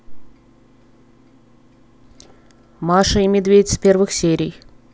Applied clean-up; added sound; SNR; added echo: none; none; none; none.